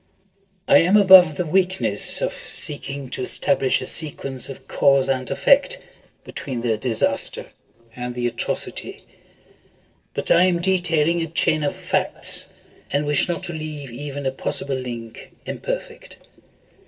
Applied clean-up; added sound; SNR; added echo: neural separator model SepFormer DNS4.